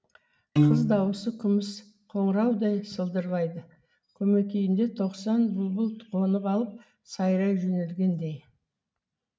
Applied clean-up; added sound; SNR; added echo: none; Piano; -3 dB; none.